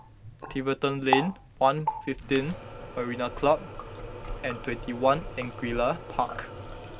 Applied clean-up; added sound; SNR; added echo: none; Water tap, faucet; 7 dB; none.